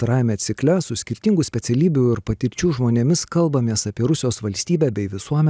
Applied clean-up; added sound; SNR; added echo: none; none; none; none.